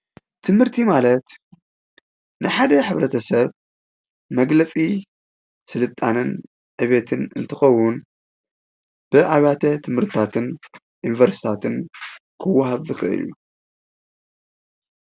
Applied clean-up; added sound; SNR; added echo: none; none; none; none.